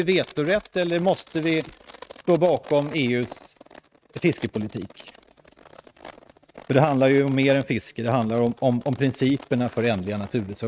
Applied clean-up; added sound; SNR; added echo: neural mask model RNNoise.